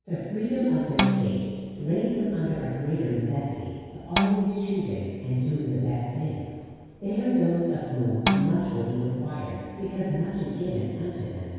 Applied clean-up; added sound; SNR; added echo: none; Bowed string instrument; 4 dB; reverberation time 2.0 s.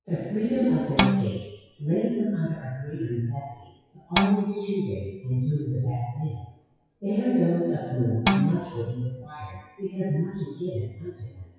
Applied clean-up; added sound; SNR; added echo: classical method WPE with log-MMSE.